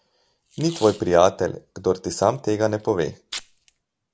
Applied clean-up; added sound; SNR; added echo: none; Packing tape, duct tape; 20 dB; none.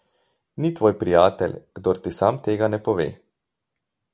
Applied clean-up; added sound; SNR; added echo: none; none; none; none.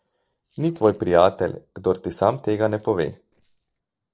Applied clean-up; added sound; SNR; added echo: neural separator model SepFormer DNS4.